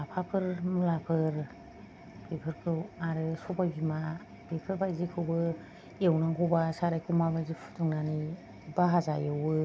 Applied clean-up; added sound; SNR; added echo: none; none; none; none.